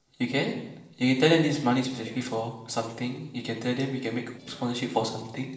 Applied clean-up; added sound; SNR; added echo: neural separator model SepFormer DNS4.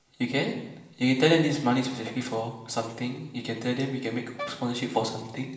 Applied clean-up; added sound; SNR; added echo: none; Wind instrument, woodwind instrument; 12 dB; reverberation time 0.8 s.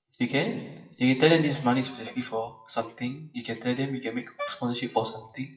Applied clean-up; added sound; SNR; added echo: classical method WPE with log-MMSE.